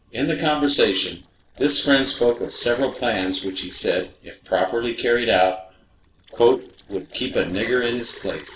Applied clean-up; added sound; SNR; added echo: neural separator model SepFormer DNS4.